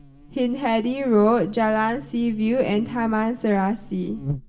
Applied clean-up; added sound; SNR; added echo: none; Buzz; 15 dB; reverberation time 0.6 s.